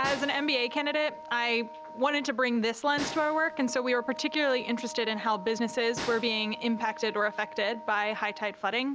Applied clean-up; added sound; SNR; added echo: none; Wind instrument, woodwind instrument + Snare drum; 13 dB; none.